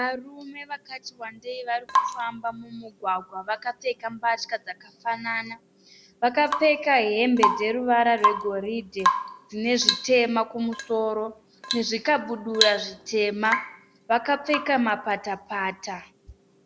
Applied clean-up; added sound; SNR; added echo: none; Drip / Water tap, faucet / Rain; 5 dB; none.